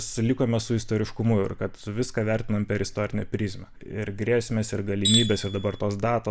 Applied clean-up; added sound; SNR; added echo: none; Tools; 1 dB; none.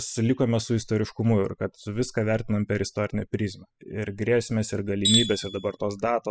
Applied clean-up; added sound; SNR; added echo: classical method spectral subtraction.